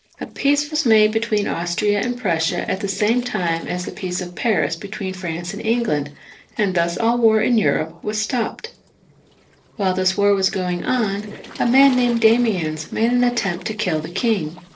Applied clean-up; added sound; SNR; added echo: neural separator model SepFormer DNS4.